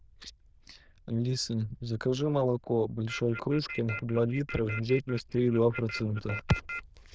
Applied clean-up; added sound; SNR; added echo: neural diffusion model UNIVERSE++.